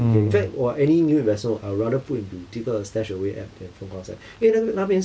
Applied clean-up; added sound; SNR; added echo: none; none; none; none.